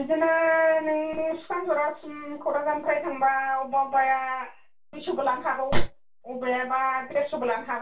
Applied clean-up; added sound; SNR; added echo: none; none; none; reverberation time 0.2 s.